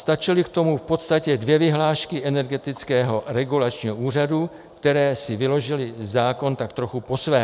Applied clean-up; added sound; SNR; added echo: none; none; none; none.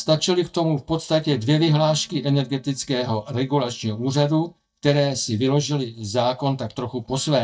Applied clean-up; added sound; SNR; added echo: neural mask model DeepFilterNet 3.